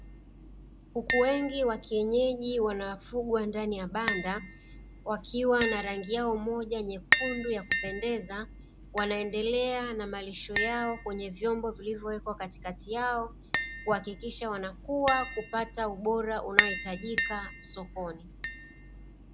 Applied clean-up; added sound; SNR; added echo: none; Tap; 3 dB; none.